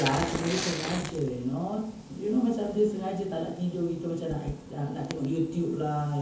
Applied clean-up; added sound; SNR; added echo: none; Fire; 10 dB; reverberation time 0.7 s.